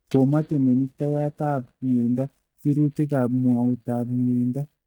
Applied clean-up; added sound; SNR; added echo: neural mask model DeepFilterNet 3.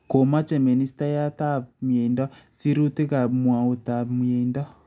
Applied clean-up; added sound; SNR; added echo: none; none; none; none.